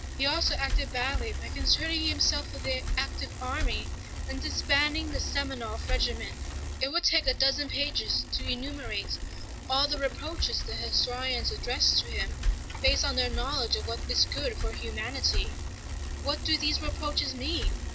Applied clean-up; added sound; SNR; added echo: none; Bicycle; 2 dB; none.